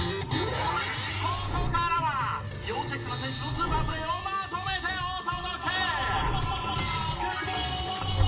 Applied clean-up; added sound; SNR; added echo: none; Wind instrument, woodwind instrument; 20 dB; reverberation time 0.4 s.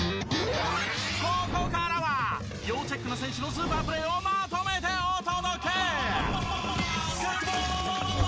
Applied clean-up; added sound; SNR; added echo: none; none; none; none.